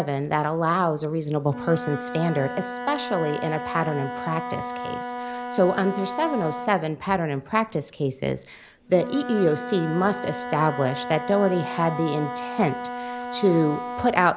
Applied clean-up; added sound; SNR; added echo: none; Wind instrument, woodwind instrument; 9 dB; none.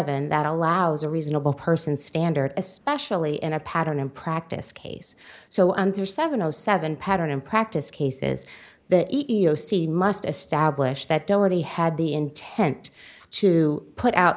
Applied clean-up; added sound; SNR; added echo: none; none; none; none.